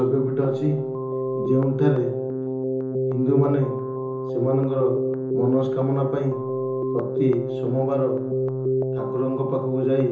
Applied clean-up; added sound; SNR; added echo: none; Keyboard (musical); 0 dB; reverberation time 0.7 s.